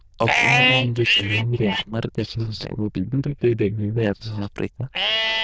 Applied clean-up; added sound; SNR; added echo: neural diffusion model UNIVERSE++.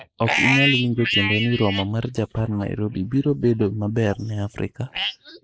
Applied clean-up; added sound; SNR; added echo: neural mask model Resemble Enhance denoiser.